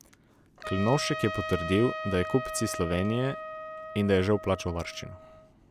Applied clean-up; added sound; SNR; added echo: none; Trumpet; 9 dB; none.